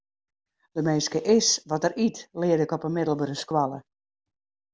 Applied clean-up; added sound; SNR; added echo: none; none; none; none.